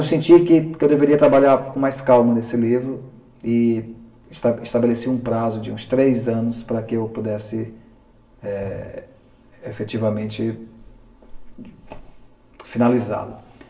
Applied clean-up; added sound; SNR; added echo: none; none; none; reverberation time 0.8 s.